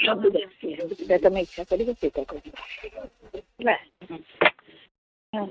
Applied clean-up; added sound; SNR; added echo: neural mask model RNNoise.